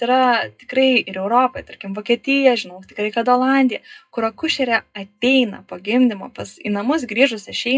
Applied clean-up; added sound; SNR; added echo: classical method WPE with log-MMSE.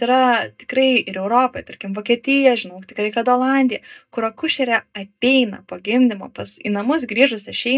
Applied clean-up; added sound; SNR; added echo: neural mask model DeepFilterNet 3.